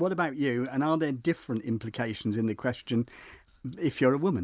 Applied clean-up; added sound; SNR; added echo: none; none; none; none.